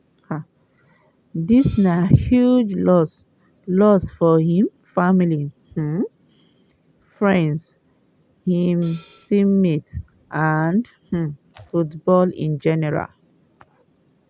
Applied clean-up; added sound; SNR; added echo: none; Hi-hat; 19 dB; none.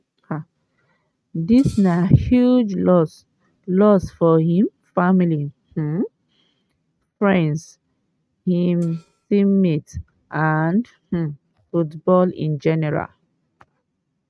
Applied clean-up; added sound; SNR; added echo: neural mask model RNNoise.